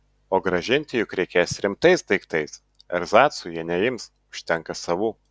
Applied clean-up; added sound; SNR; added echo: none; none; none; none.